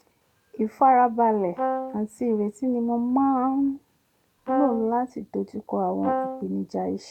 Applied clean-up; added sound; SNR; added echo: none; Brass instrument; 5 dB; none.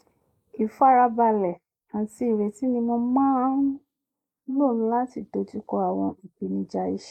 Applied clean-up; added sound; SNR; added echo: neural mask model Resemble Enhance denoiser.